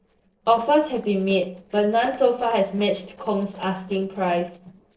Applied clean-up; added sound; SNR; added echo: neural separator model SepFormer DNS4.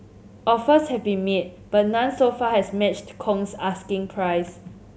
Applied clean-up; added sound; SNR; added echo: none; none; none; none.